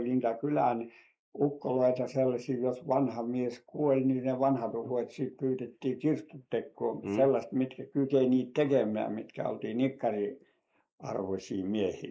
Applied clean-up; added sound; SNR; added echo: neural mask model Resemble Enhance denoiser.